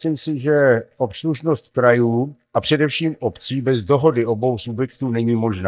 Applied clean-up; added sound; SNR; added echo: neural mask model DeepFilterNet 3.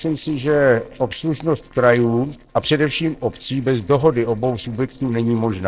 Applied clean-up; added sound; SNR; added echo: neural separator model SepFormer DNS4.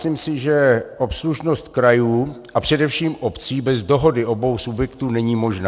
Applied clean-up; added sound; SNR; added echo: none; none; none; none.